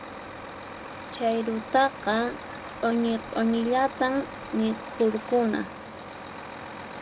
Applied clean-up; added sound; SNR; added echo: none; Truck; 11 dB; none.